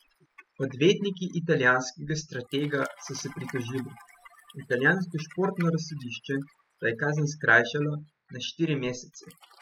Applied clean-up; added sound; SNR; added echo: classical method spectral subtraction.